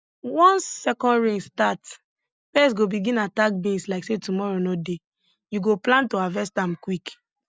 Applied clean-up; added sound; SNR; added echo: none; none; none; none.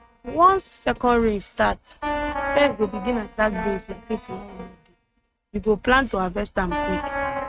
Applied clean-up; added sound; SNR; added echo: neural mask model RNNoise.